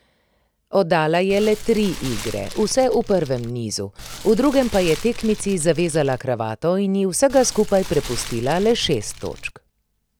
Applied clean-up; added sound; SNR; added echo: none; Fire; 12 dB; none.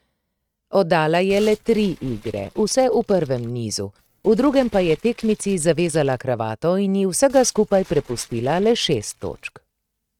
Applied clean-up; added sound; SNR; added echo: neural mask model RNNoise.